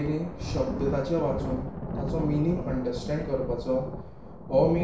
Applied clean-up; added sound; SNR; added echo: none; Thunder; 5 dB; reverberation time 0.6 s.